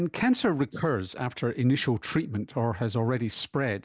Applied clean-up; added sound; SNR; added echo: neural mask model Resemble Enhance denoiser.